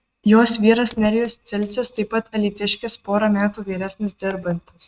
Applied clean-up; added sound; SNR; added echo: neural mask model RNNoise.